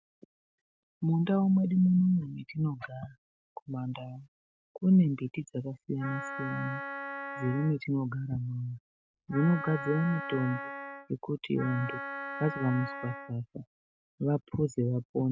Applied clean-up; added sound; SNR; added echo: neural mask model RNNoise.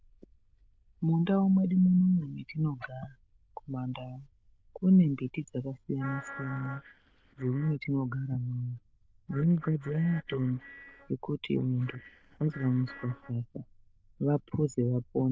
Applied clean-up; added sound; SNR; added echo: neural diffusion model UNIVERSE++.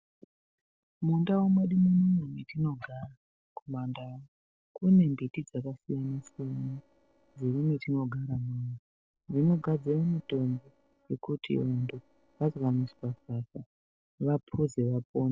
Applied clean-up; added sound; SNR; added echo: neural separator model SepFormer DNS4.